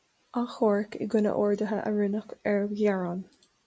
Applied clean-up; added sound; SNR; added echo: none; none; none; none.